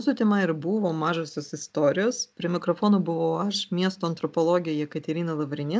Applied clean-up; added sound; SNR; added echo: none; none; none; none.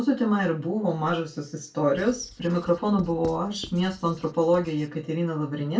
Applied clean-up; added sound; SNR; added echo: none; Writing; 19 dB; reverberation time 0.2 s.